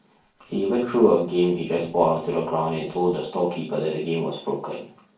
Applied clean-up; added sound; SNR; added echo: neural separator model SepFormer DNS4.